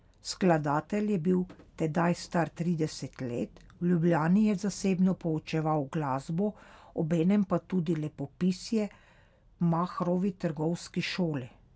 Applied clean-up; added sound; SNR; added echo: none; none; none; none.